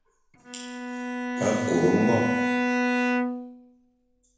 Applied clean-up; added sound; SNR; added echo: none; Bowed string instrument; -1 dB; reverberation time 1.0 s.